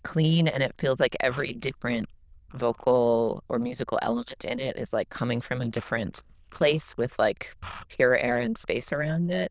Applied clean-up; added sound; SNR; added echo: neural diffusion model UNIVERSE++.